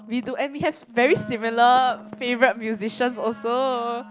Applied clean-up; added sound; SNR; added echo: none; Wind instrument, woodwind instrument; 19 dB; none.